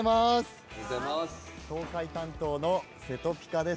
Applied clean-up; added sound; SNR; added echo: none; none; none; none.